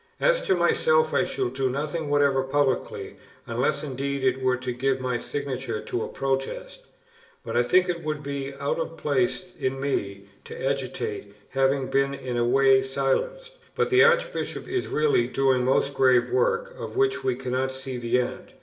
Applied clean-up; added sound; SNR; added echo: none; none; none; reverberation time 0.6 s.